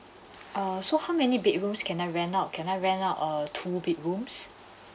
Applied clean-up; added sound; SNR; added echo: none; none; none; none.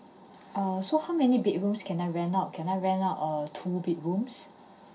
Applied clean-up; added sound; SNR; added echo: none; none; none; reverberation time 0.3 s.